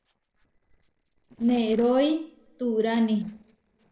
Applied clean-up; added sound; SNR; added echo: neural separator model SepFormer DNS4.